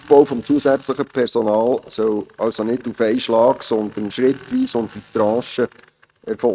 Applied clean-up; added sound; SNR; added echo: neural mask model RNNoise.